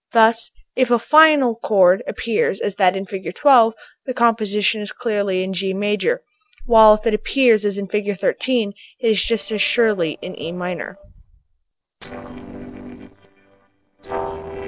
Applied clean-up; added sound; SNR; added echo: neural separator model SepFormer DNS4.